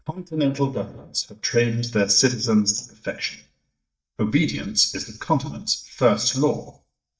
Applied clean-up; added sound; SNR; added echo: neural mask model DeepFilterNet 3.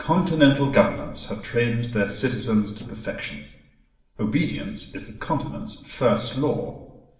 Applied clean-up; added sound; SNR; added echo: neural separator model SepFormer DNS4.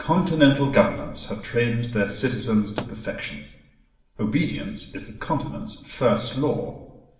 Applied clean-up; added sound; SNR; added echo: none; Explosion; 16 dB; reverberation time 0.8 s.